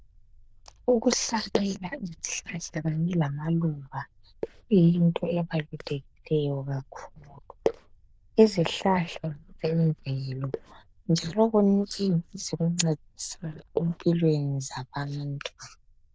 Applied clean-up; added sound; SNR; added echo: neural diffusion model UNIVERSE++.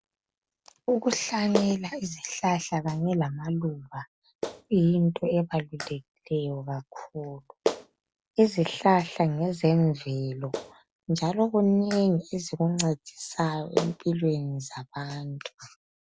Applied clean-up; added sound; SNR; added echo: none; Clapping; 12 dB; none.